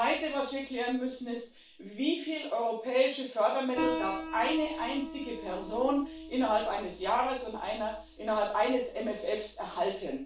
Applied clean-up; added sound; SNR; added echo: none; Piano; 12 dB; reverberation time 0.3 s.